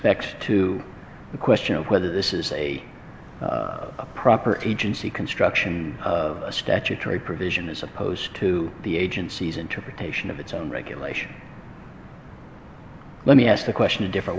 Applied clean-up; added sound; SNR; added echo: none; none; none; none.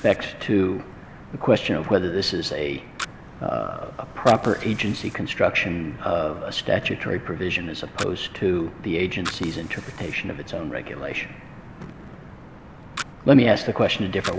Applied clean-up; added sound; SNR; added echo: none; Fire; 17 dB; none.